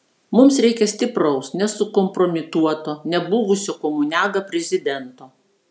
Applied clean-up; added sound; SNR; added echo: none; none; none; none.